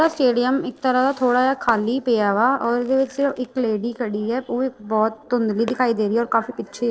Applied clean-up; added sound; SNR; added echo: neural separator model SepFormer DNS4.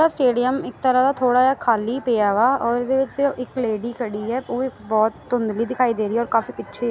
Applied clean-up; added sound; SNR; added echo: none; none; none; none.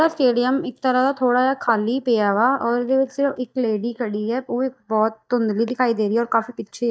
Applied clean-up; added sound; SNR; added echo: neural mask model DeepFilterNet 3.